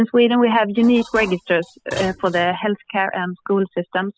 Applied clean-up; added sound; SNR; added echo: classical method spectral subtraction.